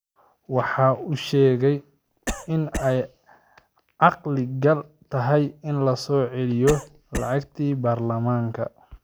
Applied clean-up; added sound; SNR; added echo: none; Cough; 10 dB; none.